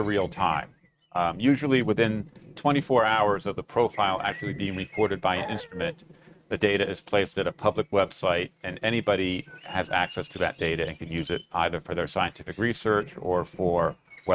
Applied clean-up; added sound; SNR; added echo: neural mask model RNNoise.